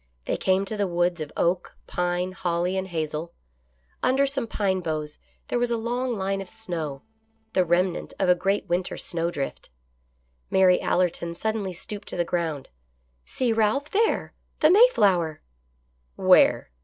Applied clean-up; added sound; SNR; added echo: neural separator model SepFormer DNS4.